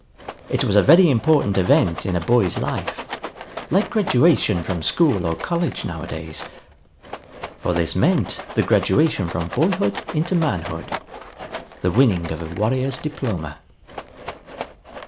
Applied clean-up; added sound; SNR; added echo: none; Rattle; 13 dB; none.